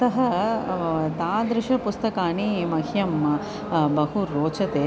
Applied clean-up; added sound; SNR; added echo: none; none; none; none.